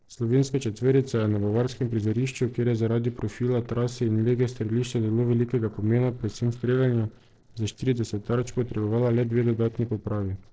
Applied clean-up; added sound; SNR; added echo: neural separator model SepFormer DNS4.